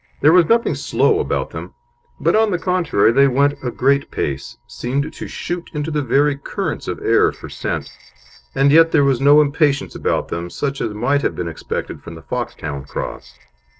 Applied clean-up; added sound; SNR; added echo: neural separator model SepFormer DNS4.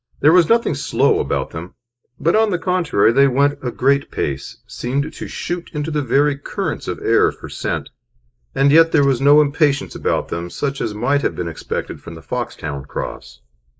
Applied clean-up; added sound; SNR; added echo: neural mask model Resemble Enhance denoiser.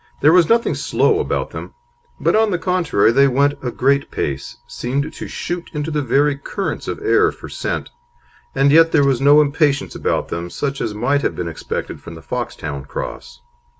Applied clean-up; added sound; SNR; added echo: none; none; none; none.